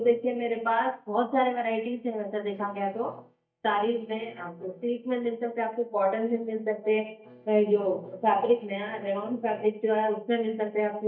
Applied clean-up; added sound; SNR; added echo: neural mask model DeepFilterNet 3.